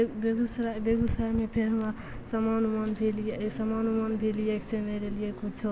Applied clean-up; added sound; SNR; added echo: none; none; none; none.